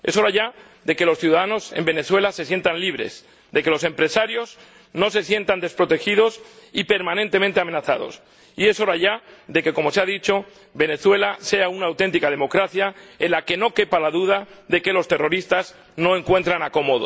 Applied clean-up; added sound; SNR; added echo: none; none; none; none.